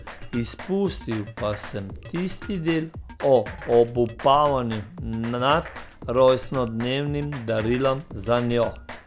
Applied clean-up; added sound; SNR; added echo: none; Drum kit; 14 dB; none.